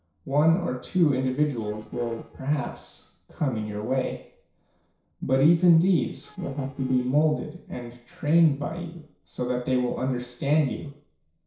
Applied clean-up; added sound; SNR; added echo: neural separator model SepFormer DNS4.